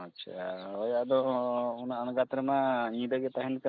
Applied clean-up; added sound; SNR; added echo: neural mask model Resemble Enhance denoiser.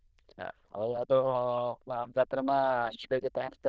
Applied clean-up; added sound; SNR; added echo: neural diffusion model UNIVERSE++.